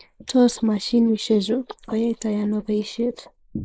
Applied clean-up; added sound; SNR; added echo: neural mask model Resemble Enhance denoiser.